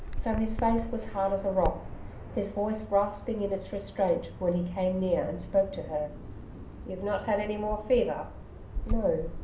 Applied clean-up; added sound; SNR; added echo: none; Bird vocalization, bird call, bird song; 7 dB; reverberation time 0.6 s.